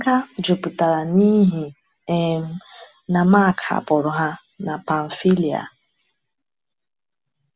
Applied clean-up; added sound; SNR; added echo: none; none; none; none.